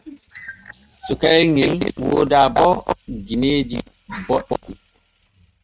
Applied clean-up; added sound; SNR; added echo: neural mask model RNNoise.